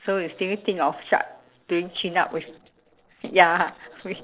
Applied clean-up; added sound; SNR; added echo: neural separator model SepFormer DNS4.